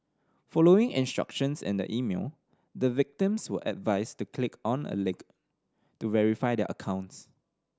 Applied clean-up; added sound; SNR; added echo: none; none; none; none.